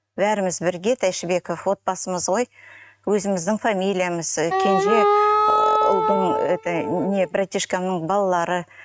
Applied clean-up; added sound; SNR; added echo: neural mask model RNNoise.